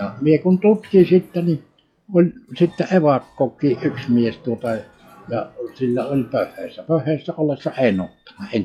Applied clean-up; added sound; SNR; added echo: classical method log-MMSE.